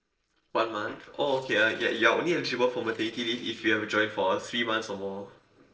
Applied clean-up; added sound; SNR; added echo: neural separator model SepFormer DNS4.